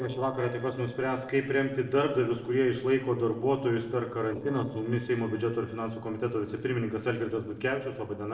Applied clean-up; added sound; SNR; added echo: neural separator model SepFormer DNS4.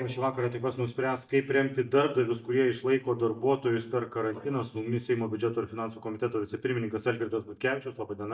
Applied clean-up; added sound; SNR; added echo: neural mask model DeepFilterNet 3.